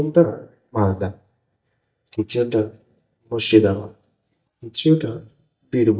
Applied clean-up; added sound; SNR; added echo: neural mask model DeepFilterNet 3.